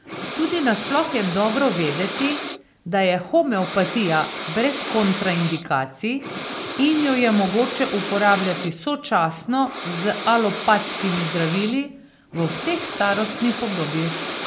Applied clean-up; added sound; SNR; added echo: none; Breathing; 8 dB; none.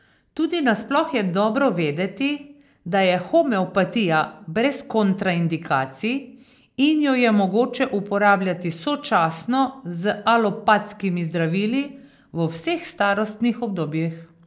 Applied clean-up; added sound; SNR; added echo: none; none; none; none.